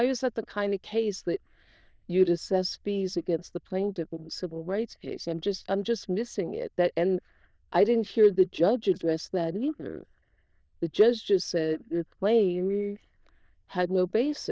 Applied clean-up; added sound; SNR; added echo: neural diffusion model UNIVERSE++.